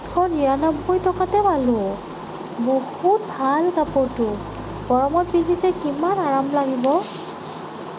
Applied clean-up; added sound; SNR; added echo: none; Engine / Car; 20 dB; none.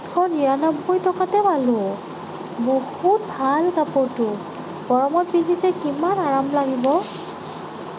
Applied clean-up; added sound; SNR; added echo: none; none; none; none.